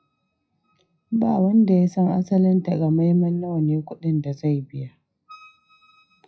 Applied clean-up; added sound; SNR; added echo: classical method WPE with log-MMSE.